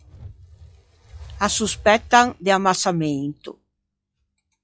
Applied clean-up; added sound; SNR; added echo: classical method log-MMSE.